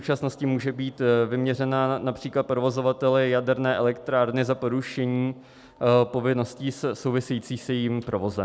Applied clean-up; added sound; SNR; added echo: none; none; none; none.